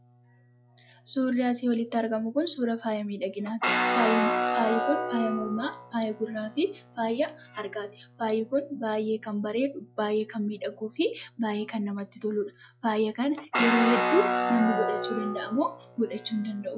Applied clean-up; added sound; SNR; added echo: classical method log-MMSE.